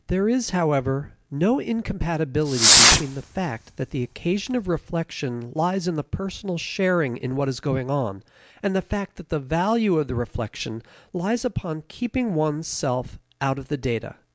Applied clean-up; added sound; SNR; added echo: none; Fireworks; -4 dB; none.